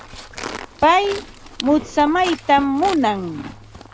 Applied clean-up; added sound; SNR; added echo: none; Livestock, farm animals, working animals; 13 dB; none.